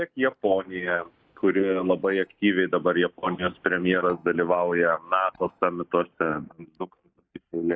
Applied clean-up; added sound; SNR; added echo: neural mask model DeepFilterNet 3.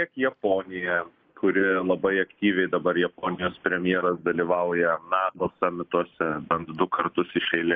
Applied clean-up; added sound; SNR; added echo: neural mask model Resemble Enhance denoiser.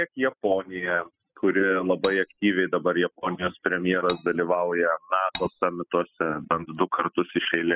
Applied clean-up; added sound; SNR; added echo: classical method spectral subtraction.